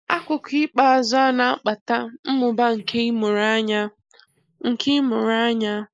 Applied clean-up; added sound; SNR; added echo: neural mask model Resemble Enhance denoiser.